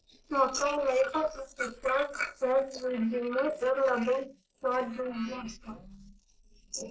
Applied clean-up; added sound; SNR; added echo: neural mask model Resemble Enhance denoiser.